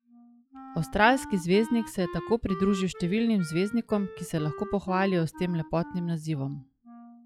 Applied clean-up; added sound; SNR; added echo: classical method log-MMSE.